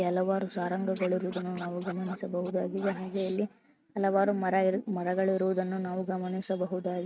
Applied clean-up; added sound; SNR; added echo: neural mask model RNNoise.